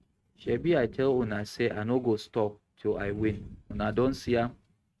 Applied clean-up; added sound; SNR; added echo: neural mask model RNNoise.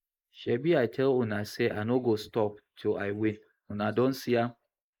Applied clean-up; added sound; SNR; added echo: neural mask model Resemble Enhance denoiser.